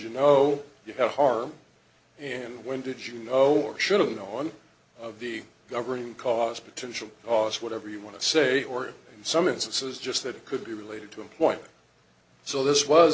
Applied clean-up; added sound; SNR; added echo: none; none; none; none.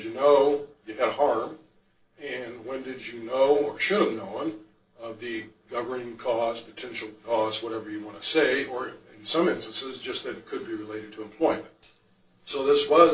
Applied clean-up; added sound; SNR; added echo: neural separator model SepFormer DNS4.